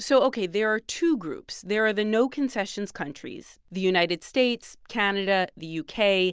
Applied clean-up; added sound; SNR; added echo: none; none; none; none.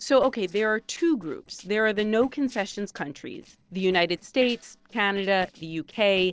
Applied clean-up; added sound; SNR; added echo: neural separator model SepFormer DNS4.